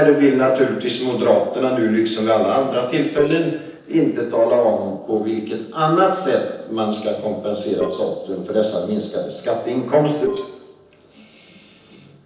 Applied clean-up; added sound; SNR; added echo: neural separator model SepFormer DNS4.